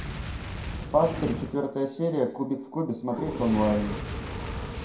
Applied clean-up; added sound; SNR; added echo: none; Fire; 7 dB; reverberation time 0.4 s.